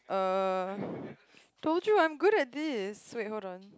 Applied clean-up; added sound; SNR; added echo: none; none; none; none.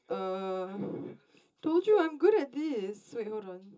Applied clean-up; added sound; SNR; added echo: none; Cowbell; 16 dB; reverberation time 0.2 s.